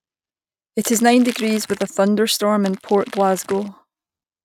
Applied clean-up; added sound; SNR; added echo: neural mask model RNNoise.